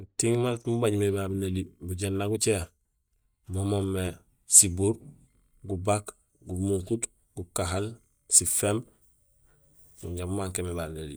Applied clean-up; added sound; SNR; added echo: neural mask model DeepFilterNet 3.